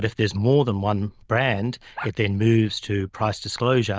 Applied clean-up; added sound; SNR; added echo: neural diffusion model UNIVERSE++.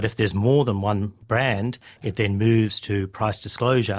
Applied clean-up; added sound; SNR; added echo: neural separator model SepFormer DNS4.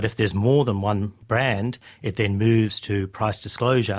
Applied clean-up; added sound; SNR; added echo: none; none; none; none.